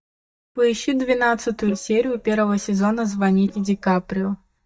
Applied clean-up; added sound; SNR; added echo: neural mask model DeepFilterNet 3.